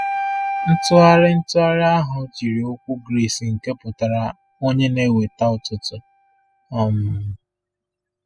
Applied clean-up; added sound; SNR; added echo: classical method spectral subtraction.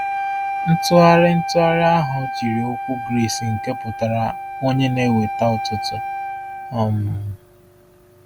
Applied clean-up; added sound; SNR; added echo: none; Wind instrument, woodwind instrument; 7 dB; none.